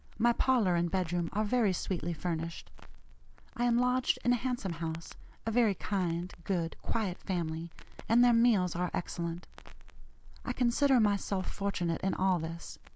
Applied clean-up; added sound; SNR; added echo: none; Crackle; 14 dB; none.